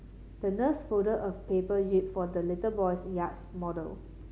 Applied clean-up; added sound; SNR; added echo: none; none; none; none.